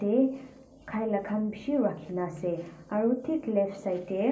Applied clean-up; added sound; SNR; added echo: none; none; none; reverberation time 0.3 s.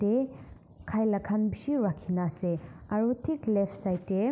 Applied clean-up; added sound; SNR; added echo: none; none; none; none.